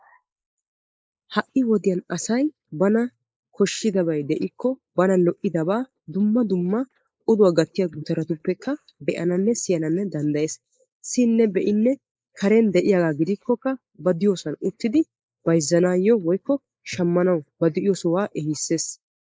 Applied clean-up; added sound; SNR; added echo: neural mask model Resemble Enhance denoiser.